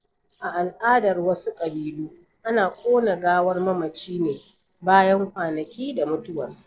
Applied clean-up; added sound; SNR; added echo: neural separator model SepFormer DNS4.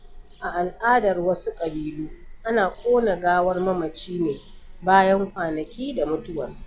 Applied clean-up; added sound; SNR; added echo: none; Bird vocalization, bird call, bird song; 18 dB; none.